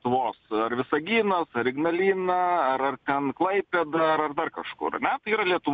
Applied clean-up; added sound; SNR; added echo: none; none; none; none.